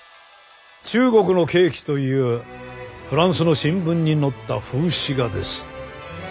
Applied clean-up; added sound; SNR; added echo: none; none; none; none.